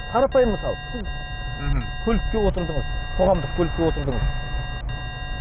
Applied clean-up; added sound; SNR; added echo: none; Alarm; 13 dB; none.